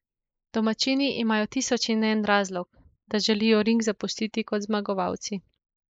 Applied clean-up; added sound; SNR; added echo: neural mask model Resemble Enhance denoiser.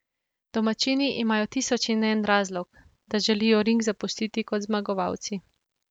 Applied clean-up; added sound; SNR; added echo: none; none; none; none.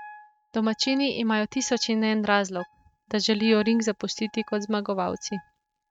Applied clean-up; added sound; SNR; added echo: neural mask model RNNoise.